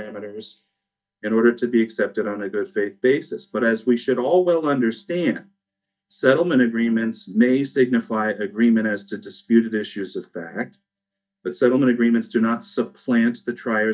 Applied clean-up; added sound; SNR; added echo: neural mask model DeepFilterNet 3.